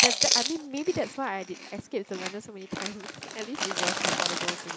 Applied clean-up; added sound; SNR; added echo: none; Chewing, mastication; -4 dB; none.